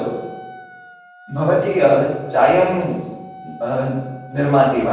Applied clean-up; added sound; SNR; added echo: none; Wind instrument, woodwind instrument; 20 dB; reverberation time 1.2 s.